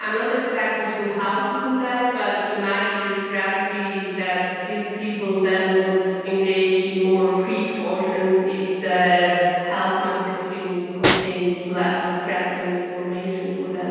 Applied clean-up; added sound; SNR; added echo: none; Snare drum; 5 dB; reverberation time 2.1 s.